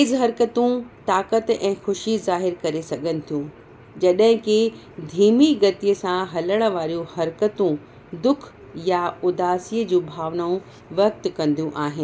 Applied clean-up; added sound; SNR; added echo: none; none; none; none.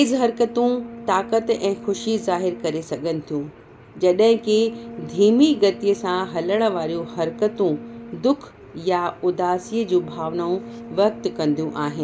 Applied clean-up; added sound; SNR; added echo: none; Brass instrument; 16 dB; none.